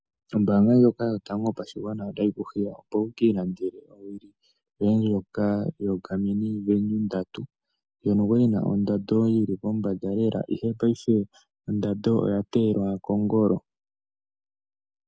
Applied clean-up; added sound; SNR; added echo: none; none; none; none.